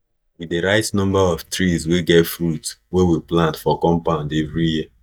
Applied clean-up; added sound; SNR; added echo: neural mask model DeepFilterNet 3.